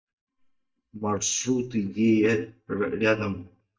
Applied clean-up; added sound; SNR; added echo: neural mask model DeepFilterNet 3.